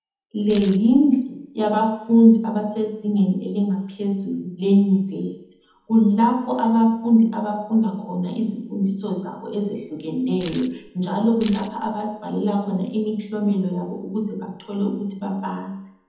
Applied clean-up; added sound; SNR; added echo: none; Keys jangling; 10 dB; reverberation time 1.0 s.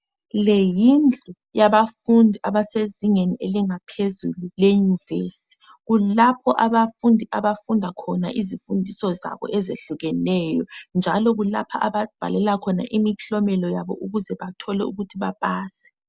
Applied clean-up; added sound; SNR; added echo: none; none; none; none.